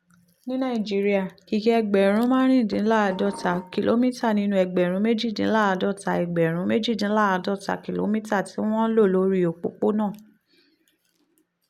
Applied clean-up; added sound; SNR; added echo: none; Dishes, pots, and pans; 16 dB; none.